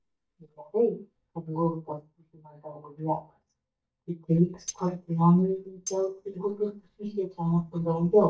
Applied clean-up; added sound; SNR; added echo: neural mask model DeepFilterNet 3.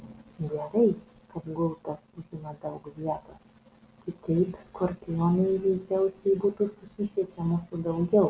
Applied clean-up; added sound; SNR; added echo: none; none; none; none.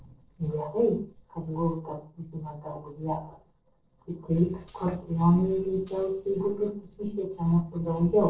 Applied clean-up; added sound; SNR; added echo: neural separator model SepFormer DNS4.